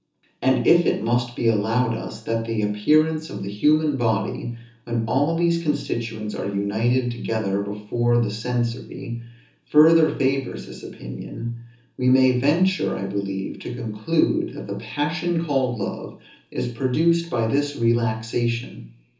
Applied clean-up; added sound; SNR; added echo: none; none; none; reverberation time 0.6 s.